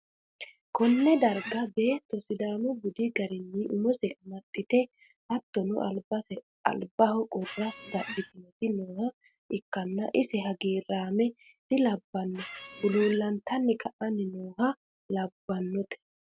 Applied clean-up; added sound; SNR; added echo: none; Squeak; 12 dB; none.